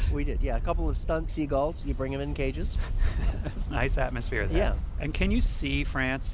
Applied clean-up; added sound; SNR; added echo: none; none; none; none.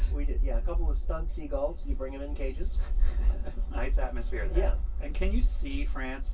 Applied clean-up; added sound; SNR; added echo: none; none; none; reverberation time 0.1 s.